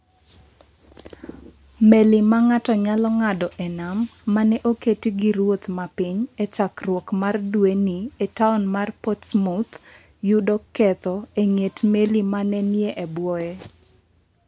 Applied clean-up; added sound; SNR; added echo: none; none; none; none.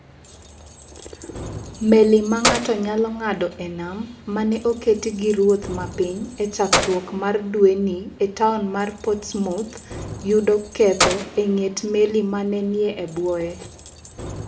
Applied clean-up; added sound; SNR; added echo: none; Keys jangling; 9 dB; reverberation time 0.7 s.